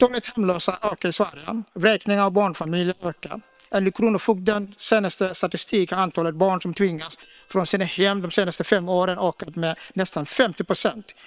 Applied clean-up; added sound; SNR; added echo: neural separator model SepFormer WHAM!.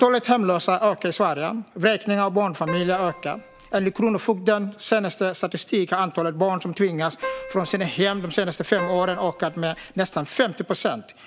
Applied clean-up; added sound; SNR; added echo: none; Keyboard (musical); 12 dB; none.